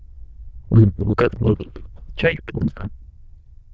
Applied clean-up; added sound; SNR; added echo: neural diffusion model UNIVERSE++.